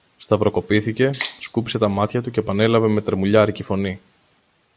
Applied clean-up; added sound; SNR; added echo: none; Rattle (instrument); 4 dB; none.